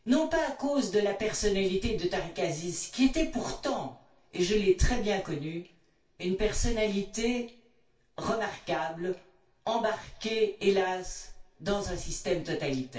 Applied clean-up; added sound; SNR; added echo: none; none; none; reverberation time 0.3 s.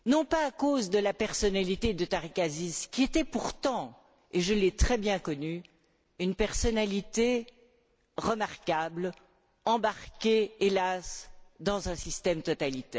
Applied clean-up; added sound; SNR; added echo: none; none; none; none.